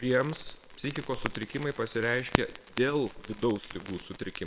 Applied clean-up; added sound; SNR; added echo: neural separator model SepFormer WHAM!.